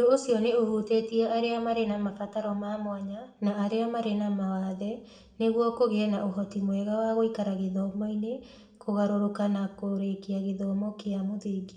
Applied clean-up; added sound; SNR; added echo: none; none; none; reverberation time 0.9 s.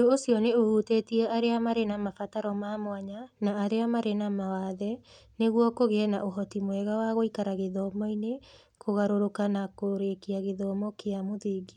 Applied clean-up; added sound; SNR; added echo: none; none; none; none.